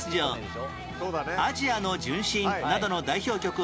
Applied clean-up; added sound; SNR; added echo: none; none; none; none.